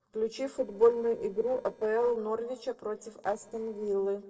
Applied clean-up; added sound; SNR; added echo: neural separator model SepFormer DNS4.